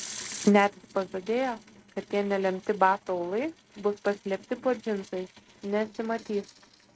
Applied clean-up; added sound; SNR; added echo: neural mask model RNNoise.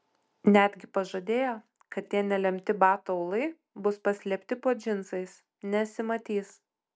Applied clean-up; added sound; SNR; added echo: none; none; none; none.